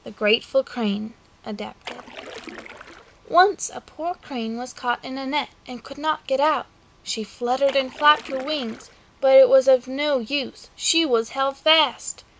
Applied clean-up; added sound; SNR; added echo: none; Splash, splatter; 17 dB; none.